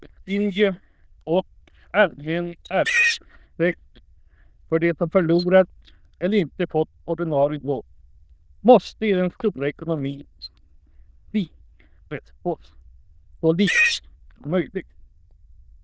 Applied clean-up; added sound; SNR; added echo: neural diffusion model UNIVERSE++.